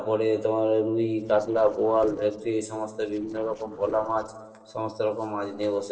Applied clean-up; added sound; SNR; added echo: neural separator model SepFormer DNS4.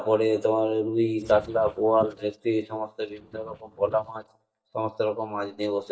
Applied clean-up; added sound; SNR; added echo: neural mask model DeepFilterNet 3.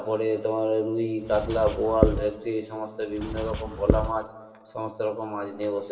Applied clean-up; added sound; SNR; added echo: none; Writing; 1 dB; reverberation time 2.1 s.